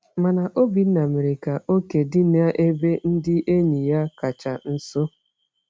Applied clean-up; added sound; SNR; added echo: none; none; none; none.